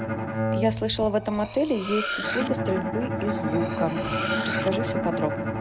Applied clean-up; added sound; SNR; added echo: none; Cutlery, silverware + Bowed string instrument; 0 dB; none.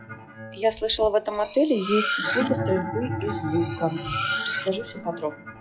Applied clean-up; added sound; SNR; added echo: classical method log-MMSE.